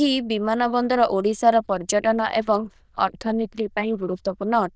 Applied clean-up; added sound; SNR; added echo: neural diffusion model UNIVERSE++.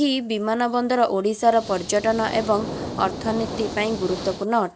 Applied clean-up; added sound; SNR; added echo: none; Hiss; 10 dB; none.